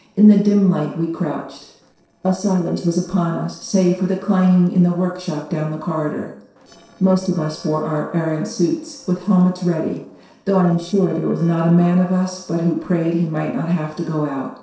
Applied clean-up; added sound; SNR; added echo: neural separator model SepFormer DNS4.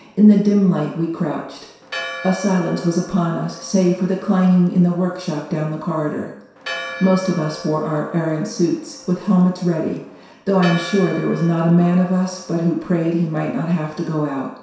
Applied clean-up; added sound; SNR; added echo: none; Church bell; 16 dB; reverberation time 0.7 s.